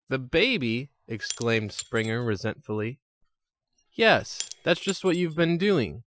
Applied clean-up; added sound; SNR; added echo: classical method Wiener filter.